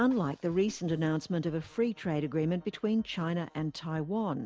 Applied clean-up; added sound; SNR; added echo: none; none; none; none.